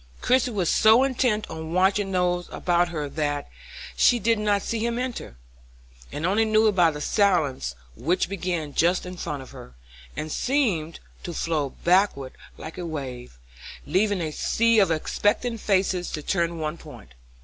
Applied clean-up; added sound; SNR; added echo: none; none; none; none.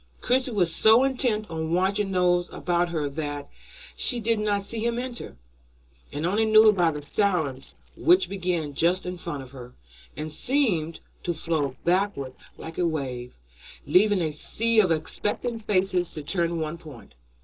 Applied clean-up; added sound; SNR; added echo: neural separator model SepFormer DNS4.